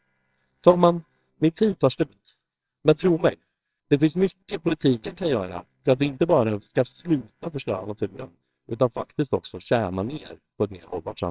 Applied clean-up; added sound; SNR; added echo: neural separator model SepFormer WHAMR!.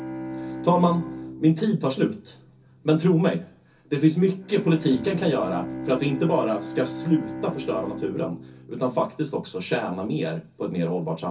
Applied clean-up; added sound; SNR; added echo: none; Bowed string instrument; 12 dB; reverberation time 0.3 s.